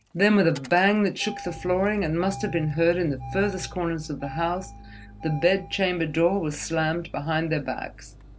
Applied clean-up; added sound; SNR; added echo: none; Engine starting; 15 dB; none.